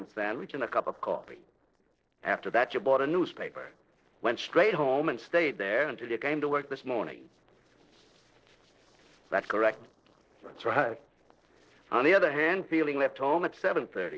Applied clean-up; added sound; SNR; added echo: neural separator model SepFormer DNS4.